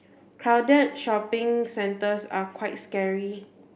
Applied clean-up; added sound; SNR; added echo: none; none; none; none.